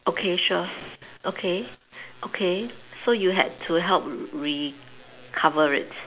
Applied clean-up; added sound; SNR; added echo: none; none; none; none.